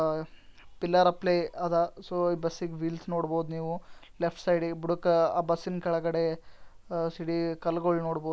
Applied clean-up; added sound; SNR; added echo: none; none; none; none.